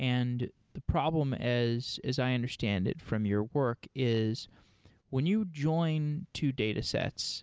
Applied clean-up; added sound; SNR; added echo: none; none; none; none.